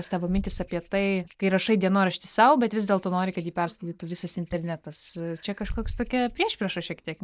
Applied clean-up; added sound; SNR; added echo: neural mask model DeepFilterNet 3.